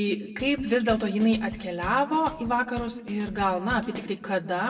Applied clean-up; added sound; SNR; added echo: none; Drum kit; 15 dB; reverberation time 1.0 s.